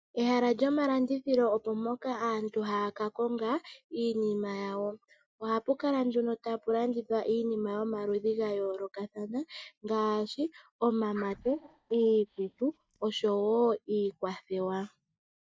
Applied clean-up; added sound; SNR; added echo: neural mask model DeepFilterNet 3.